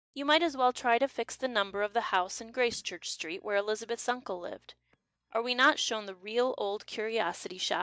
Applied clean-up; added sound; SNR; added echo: neural mask model DeepFilterNet 3.